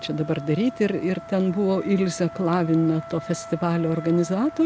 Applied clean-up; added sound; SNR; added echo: none; Wind instrument, woodwind instrument; 16 dB; none.